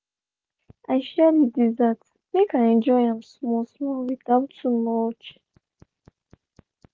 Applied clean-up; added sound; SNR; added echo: none; none; none; none.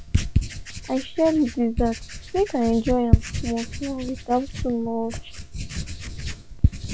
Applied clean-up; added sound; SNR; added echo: none; Writing; 1 dB; none.